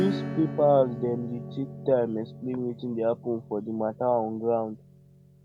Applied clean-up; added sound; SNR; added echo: none; Acoustic guitar / Strum; 10 dB; none.